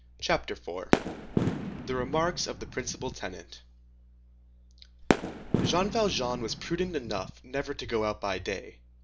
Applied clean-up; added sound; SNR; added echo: none; Fireworks; -1 dB; none.